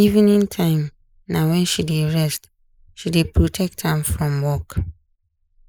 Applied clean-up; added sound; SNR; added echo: neural mask model Resemble Enhance denoiser.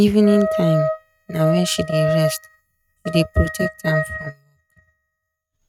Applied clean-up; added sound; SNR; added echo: neural mask model RNNoise.